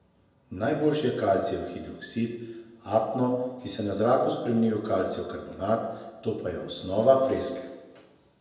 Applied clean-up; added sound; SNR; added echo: none; none; none; reverberation time 0.9 s.